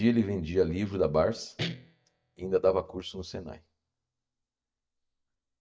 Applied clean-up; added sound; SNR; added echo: neural mask model DeepFilterNet 3.